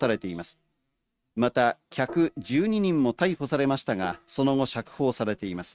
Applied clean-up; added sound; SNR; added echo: neural mask model RNNoise.